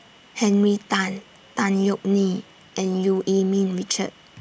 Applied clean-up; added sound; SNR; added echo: none; none; none; none.